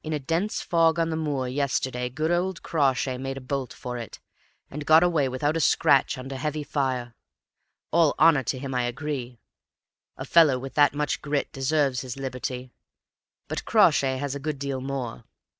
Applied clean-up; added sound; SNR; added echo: none; none; none; none.